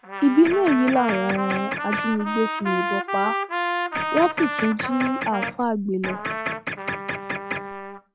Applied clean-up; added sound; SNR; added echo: none; Printer + Trumpet; 4 dB; none.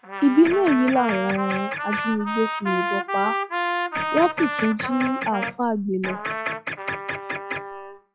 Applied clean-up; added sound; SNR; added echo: classical method log-MMSE.